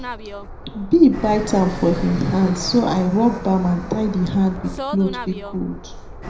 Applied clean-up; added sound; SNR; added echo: none; Fixed-wing aircraft, airplane; 10 dB; reverberation time 0.5 s.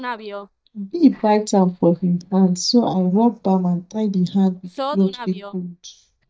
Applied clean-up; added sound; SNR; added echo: neural mask model DeepFilterNet 3.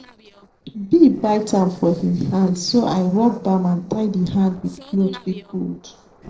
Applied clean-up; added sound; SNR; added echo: neural separator model SepFormer DNS4.